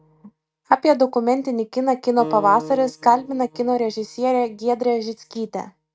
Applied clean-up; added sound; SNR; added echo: neural mask model RNNoise.